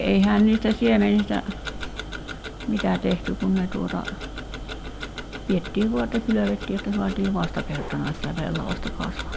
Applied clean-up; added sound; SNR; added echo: none; Tick-tock; 9 dB; none.